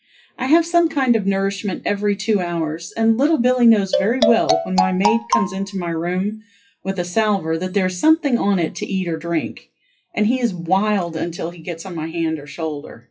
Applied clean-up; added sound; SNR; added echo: classical method WPE with log-MMSE.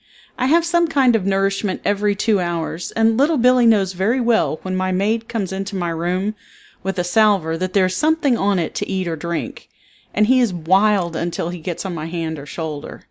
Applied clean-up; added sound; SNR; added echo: none; none; none; none.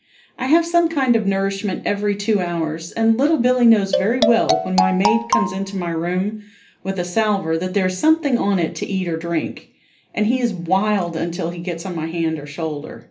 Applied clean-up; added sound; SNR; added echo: none; Marimba, xylophone; 1 dB; reverberation time 0.3 s.